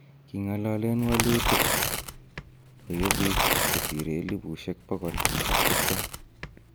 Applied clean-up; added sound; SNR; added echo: none; Tearing; -3 dB; none.